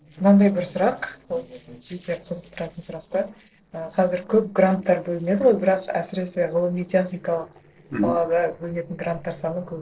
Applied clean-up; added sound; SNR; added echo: neural separator model SepFormer DNS4.